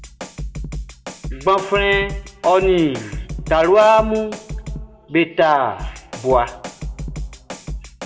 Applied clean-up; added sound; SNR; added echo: none; Drum kit; 11 dB; reverberation time 0.4 s.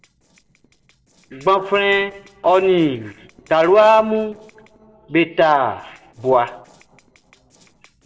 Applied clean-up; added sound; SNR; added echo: neural separator model SepFormer DNS4.